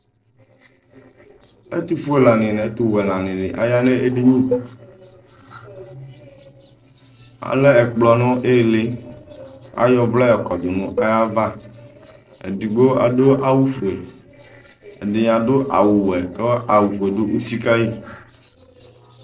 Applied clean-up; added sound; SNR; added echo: neural separator model SepFormer DNS4.